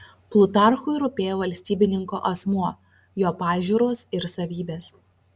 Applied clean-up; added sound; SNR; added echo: none; none; none; none.